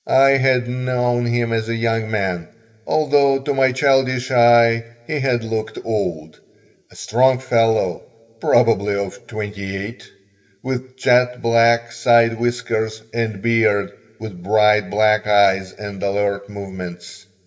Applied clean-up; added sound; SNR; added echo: none; none; none; reverberation time 0.7 s.